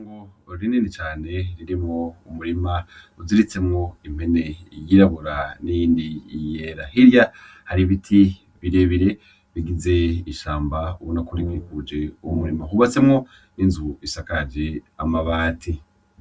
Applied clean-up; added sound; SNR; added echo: none; Brass instrument; 9 dB; none.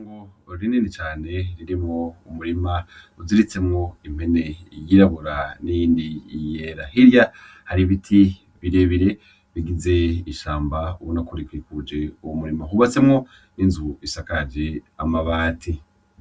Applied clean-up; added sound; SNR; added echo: none; none; none; none.